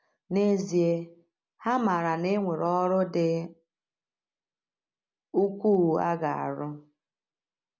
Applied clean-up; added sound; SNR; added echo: none; none; none; none.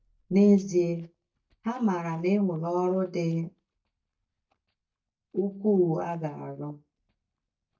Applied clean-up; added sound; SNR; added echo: neural mask model DeepFilterNet 3.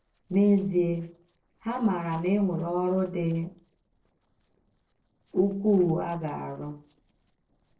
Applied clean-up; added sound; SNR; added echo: neural separator model SepFormer DNS4.